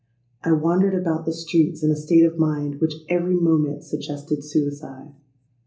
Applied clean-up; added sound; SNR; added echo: none; none; none; reverberation time 0.3 s.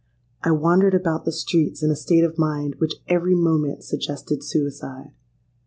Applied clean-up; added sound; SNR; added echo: none; none; none; none.